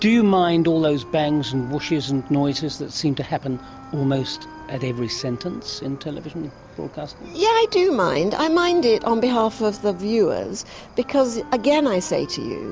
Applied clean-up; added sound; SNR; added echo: none; Wind instrument, woodwind instrument + Cricket; 18 dB; none.